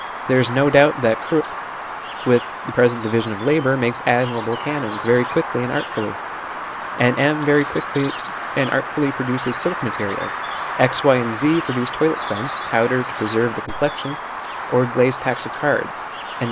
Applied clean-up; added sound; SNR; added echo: none; Bird vocalization, bird call, bird song; 7 dB; none.